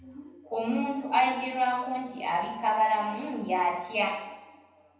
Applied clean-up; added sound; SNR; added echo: none; none; none; reverberation time 0.9 s.